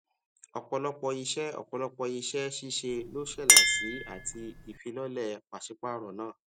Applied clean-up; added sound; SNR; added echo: none; Chink, clink; -4 dB; none.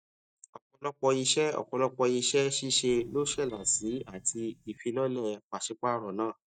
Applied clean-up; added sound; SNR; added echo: neural mask model DeepFilterNet 3.